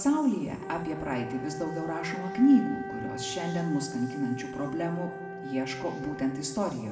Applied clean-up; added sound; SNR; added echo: none; Wind instrument, woodwind instrument; 10 dB; reverberation time 1.7 s.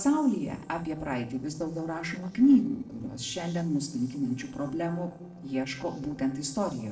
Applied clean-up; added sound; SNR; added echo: neural separator model SepFormer DNS4.